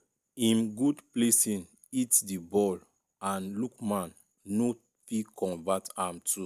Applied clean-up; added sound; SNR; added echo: none; none; none; none.